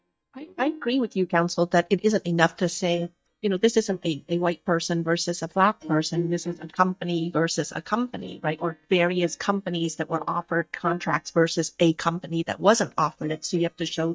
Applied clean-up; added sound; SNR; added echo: neural mask model DeepFilterNet 3.